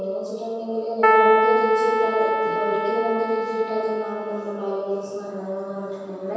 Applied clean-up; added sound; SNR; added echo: none; Keyboard (musical); -4 dB; reverberation time 1.2 s.